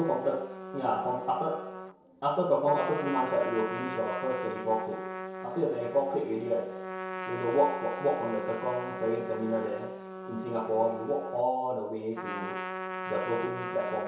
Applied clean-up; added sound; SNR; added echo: none; Trumpet; 8 dB; reverberation time 0.7 s.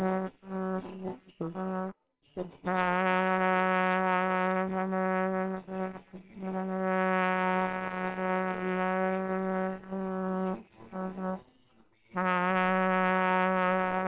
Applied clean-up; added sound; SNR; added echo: neural separator model SepFormer WHAMR!.